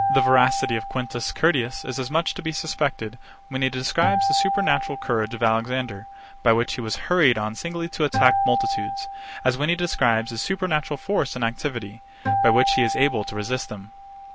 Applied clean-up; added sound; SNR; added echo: none; Acoustic guitar; 4 dB; none.